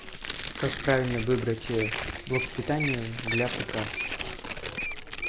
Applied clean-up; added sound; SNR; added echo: none; Tearing + Wild animals; 3 dB; none.